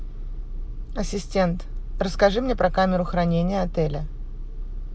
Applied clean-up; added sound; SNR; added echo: none; none; none; none.